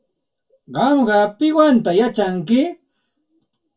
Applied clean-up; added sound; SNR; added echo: none; none; none; reverberation time 0.2 s.